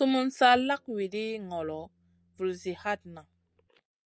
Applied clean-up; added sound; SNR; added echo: neural mask model DeepFilterNet 3.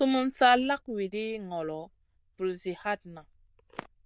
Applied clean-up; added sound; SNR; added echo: neural diffusion model UNIVERSE++.